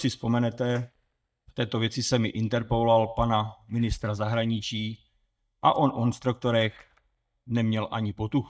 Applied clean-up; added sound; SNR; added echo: neural mask model DeepFilterNet 3.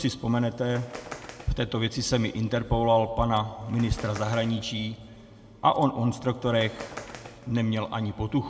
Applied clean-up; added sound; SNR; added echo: none; Bird; 19 dB; reverberation time 1.5 s.